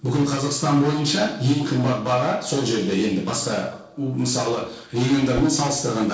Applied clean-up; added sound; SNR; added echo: neural separator model SepFormer DNS4.